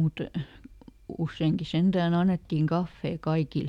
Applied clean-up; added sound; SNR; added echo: none; none; none; none.